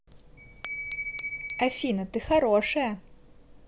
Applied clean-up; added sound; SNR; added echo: none; Glass / Bell; 1 dB; none.